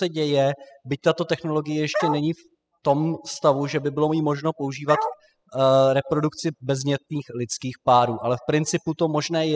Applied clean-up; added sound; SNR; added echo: classical method spectral subtraction.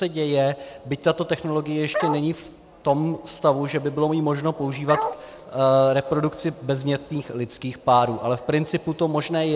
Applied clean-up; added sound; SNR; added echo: none; Bark; 4 dB; none.